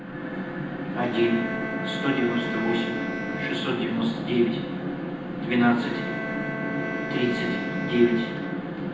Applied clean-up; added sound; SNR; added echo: none; Bowed string instrument; 9 dB; reverberation time 0.9 s.